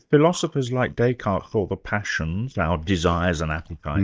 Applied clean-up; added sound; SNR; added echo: neural mask model DeepFilterNet 3.